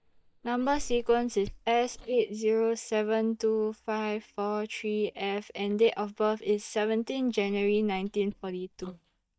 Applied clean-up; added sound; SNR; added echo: neural mask model DeepFilterNet 3.